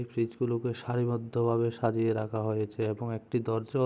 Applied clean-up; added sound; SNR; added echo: none; none; none; none.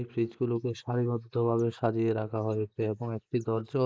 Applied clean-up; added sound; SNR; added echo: neural mask model Resemble Enhance denoiser.